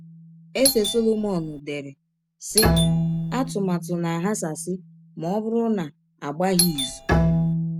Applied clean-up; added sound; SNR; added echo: none; Bowed string instrument + Doorbell; 0 dB; none.